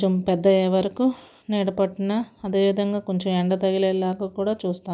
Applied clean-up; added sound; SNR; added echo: none; none; none; none.